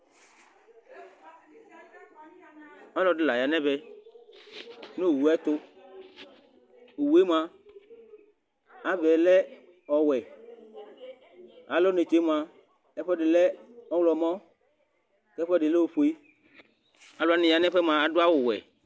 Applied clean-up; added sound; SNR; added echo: none; none; none; none.